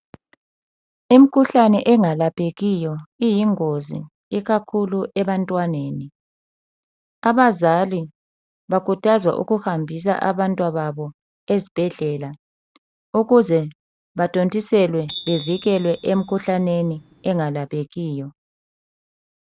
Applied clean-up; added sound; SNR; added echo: neural mask model RNNoise.